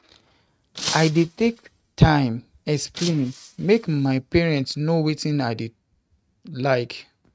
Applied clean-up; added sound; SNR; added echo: neural mask model RNNoise.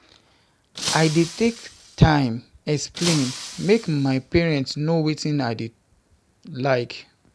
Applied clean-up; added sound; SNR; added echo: none; Shatter; 11 dB; none.